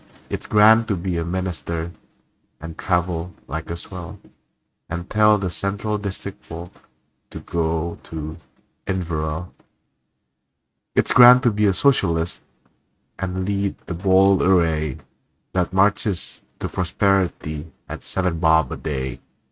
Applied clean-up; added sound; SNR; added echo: neural mask model RNNoise.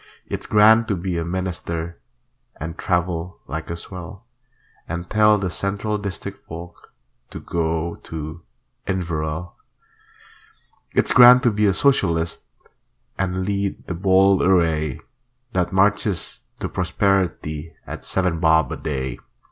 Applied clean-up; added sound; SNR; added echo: none; none; none; none.